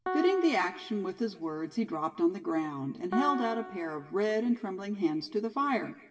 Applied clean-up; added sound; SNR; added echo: none; Piano; 11 dB; reverberation time 2.4 s.